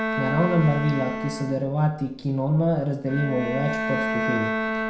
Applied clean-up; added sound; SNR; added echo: none; Bowed string instrument; 4 dB; reverberation time 0.4 s.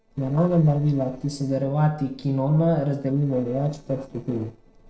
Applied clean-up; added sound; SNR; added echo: neural separator model SepFormer DNS4.